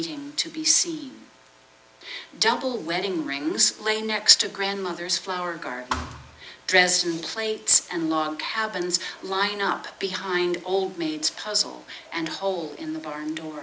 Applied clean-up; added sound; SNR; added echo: none; Thump, thud; 9 dB; none.